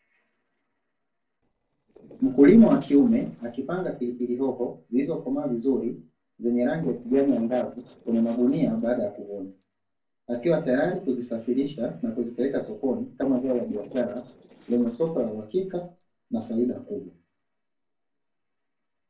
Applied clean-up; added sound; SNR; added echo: neural separator model SepFormer DNS4.